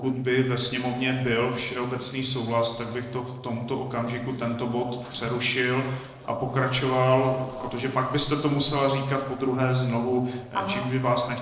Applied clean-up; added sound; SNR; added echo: neural separator model SepFormer DNS4.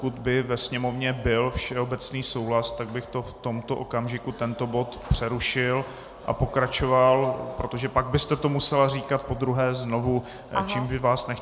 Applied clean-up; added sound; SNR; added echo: none; none; none; none.